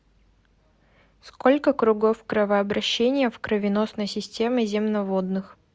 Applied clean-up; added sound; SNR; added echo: none; none; none; none.